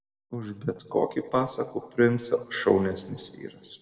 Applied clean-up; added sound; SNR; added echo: none; none; none; reverberation time 1.1 s.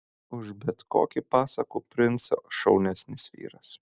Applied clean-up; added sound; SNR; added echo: none; none; none; none.